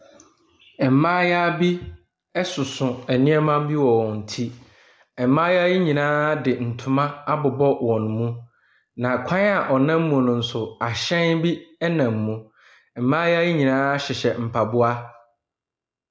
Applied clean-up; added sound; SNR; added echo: none; none; none; none.